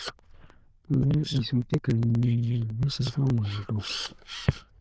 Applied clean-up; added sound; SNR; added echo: neural diffusion model UNIVERSE++.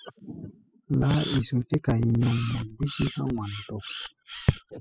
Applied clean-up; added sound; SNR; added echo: classical method spectral subtraction.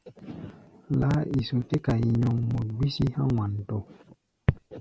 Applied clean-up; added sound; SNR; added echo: none; none; none; none.